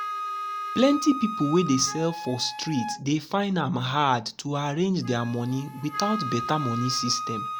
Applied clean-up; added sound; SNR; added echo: none; Wind instrument, woodwind instrument; 8 dB; none.